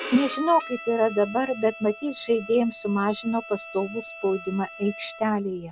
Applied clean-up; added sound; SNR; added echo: none; Bowed string instrument; 13 dB; none.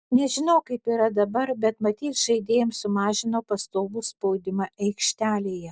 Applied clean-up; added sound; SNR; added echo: none; none; none; none.